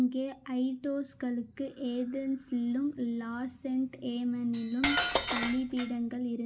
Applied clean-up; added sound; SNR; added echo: none; Cutlery, silverware; -2 dB; none.